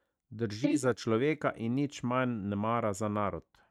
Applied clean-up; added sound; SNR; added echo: neural mask model DeepFilterNet 3.